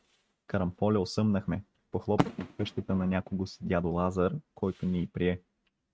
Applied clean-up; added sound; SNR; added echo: neural mask model RNNoise.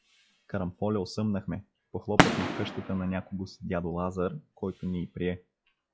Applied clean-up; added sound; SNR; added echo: classical method log-MMSE.